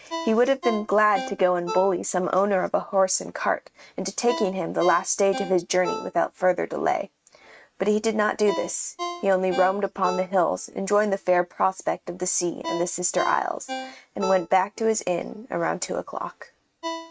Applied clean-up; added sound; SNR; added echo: neural mask model RNNoise.